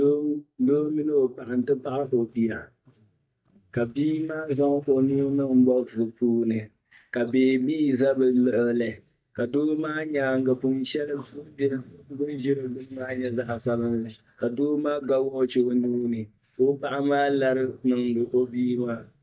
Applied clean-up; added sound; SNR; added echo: neural mask model DeepFilterNet 3.